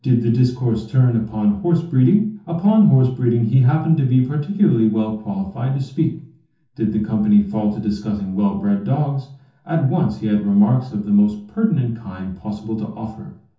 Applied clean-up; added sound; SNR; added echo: none; none; none; reverberation time 0.6 s.